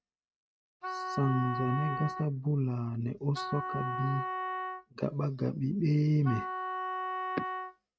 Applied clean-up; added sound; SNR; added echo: neural mask model RNNoise.